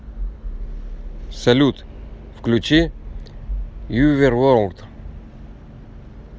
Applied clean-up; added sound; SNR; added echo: none; none; none; none.